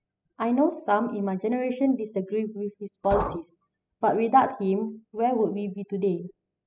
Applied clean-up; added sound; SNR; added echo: classical method spectral subtraction.